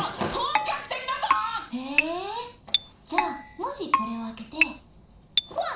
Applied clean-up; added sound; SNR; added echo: none; Keyboard (musical); -3 dB; reverberation time 0.4 s.